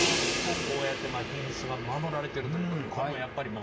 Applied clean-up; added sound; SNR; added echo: none; Crash cymbal; 0 dB; none.